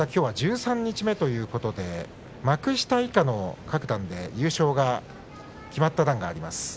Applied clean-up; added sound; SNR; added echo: none; none; none; none.